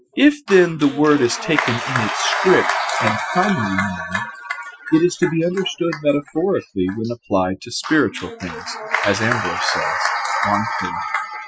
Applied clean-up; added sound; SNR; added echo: classical method Wiener filter.